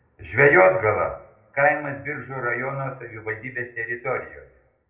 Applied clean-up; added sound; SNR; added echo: none; none; none; reverberation time 0.5 s.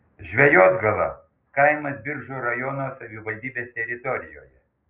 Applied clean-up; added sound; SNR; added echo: none; none; none; none.